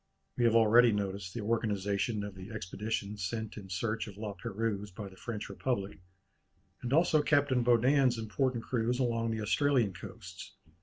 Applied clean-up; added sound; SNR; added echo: none; none; none; none.